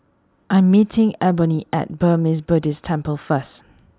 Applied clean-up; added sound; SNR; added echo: none; none; none; none.